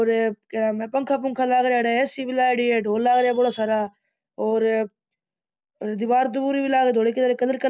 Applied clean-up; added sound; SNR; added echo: none; none; none; none.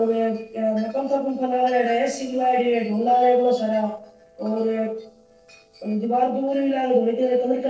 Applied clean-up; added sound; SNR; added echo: neural separator model SepFormer DNS4.